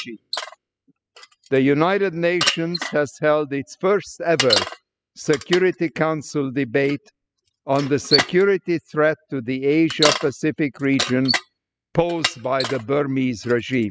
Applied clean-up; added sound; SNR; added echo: classical method spectral subtraction.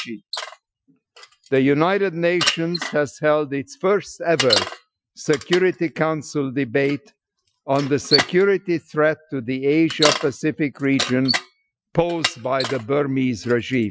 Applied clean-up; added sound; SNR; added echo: classical method Wiener filter.